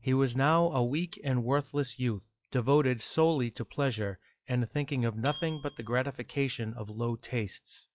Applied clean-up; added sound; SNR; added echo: classical method log-MMSE.